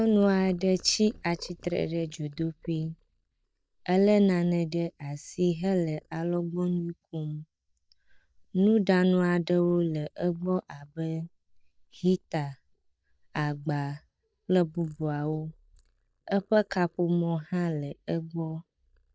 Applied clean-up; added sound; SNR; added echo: neural mask model DeepFilterNet 3.